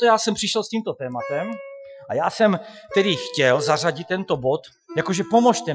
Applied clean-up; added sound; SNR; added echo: classical method Wiener filter.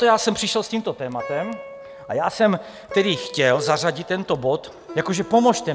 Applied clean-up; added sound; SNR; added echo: none; Plucked string instrument; 14 dB; none.